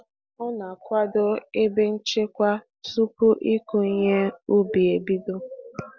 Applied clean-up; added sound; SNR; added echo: none; none; none; none.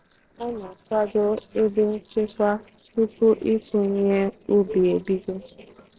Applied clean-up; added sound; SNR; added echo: neural separator model SepFormer DNS4.